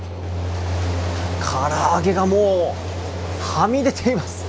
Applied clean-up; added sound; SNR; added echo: none; none; none; none.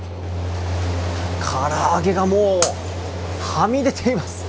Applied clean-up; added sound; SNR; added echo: none; Shatter; 10 dB; none.